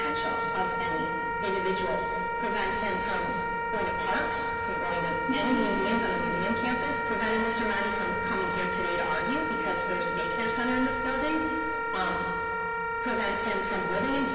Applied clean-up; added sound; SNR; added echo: none; Wind instrument, woodwind instrument; -1 dB; reverberation time 2.4 s.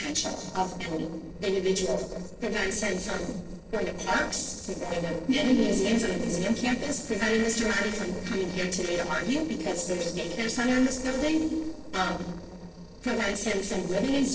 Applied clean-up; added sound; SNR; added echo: neural separator model SepFormer DNS4.